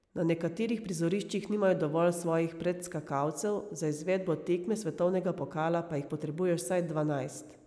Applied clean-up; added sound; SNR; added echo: none; none; none; none.